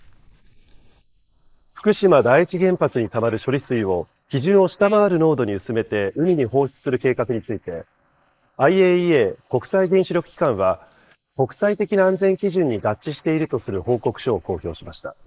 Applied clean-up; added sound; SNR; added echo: neural mask model Resemble Enhance denoiser.